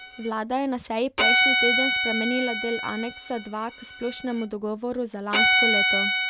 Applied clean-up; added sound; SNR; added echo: none; Bowed string instrument; -4 dB; none.